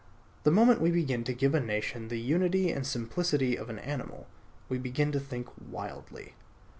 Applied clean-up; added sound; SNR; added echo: none; none; none; none.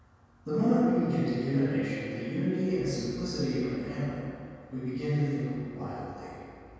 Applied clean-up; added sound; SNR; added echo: none; none; none; reverberation time 2.1 s.